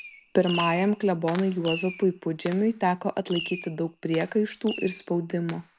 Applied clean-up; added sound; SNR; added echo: none; Fireworks; 13 dB; none.